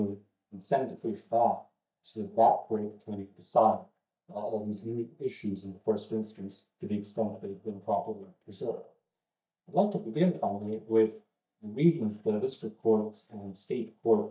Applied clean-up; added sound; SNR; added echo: neural mask model DeepFilterNet 3.